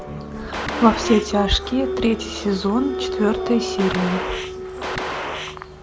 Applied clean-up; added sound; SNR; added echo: none; Gunshot, gunfire + Applause; 5 dB; none.